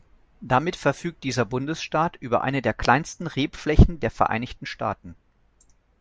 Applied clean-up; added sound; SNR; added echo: none; none; none; none.